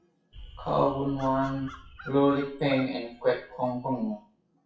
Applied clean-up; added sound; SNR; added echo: classical method WPE with log-MMSE.